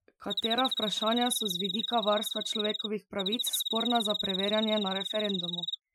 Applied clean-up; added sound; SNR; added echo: classical method Wiener filter.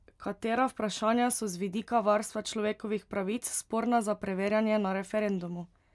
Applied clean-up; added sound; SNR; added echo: none; none; none; none.